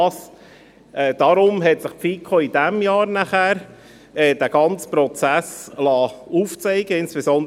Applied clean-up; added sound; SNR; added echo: none; none; none; none.